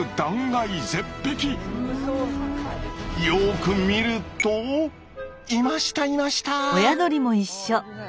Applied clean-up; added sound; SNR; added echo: none; none; none; none.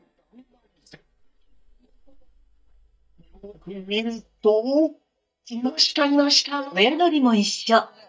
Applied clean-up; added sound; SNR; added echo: neural mask model DeepFilterNet 3.